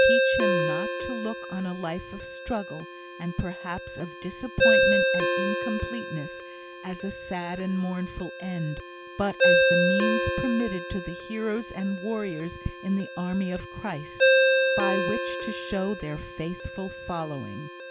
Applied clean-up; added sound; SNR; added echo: none; Ringtone; -5 dB; none.